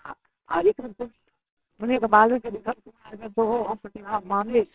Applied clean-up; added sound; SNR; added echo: neural separator model SepFormer WHAMR!.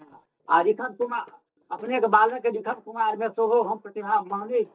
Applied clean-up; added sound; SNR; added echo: neural mask model DeepFilterNet 3.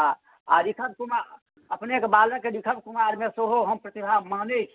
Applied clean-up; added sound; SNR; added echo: none; none; none; none.